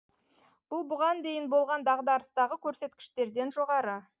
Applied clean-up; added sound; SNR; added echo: none; none; none; none.